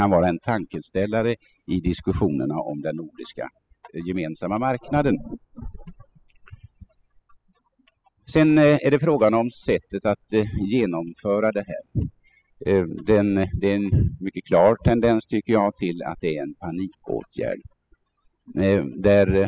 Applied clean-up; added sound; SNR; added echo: classical method spectral subtraction.